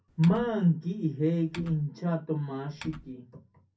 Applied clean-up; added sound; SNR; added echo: none; Typing; 16 dB; reverberation time 0.3 s.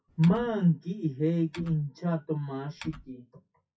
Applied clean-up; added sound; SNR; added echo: classical method WPE with log-MMSE.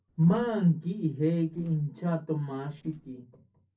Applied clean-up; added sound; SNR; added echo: neural separator model SepFormer DNS4.